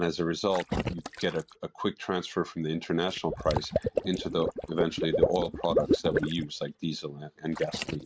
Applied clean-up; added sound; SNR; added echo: neural mask model RNNoise.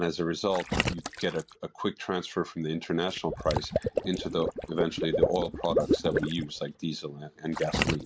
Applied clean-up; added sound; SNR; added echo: none; Water / Liquid; 1 dB; none.